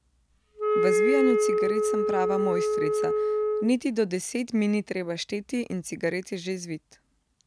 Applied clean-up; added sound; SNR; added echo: none; Wind instrument, woodwind instrument; -5 dB; none.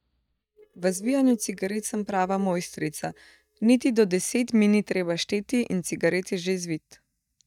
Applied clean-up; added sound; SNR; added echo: neural mask model DeepFilterNet 3.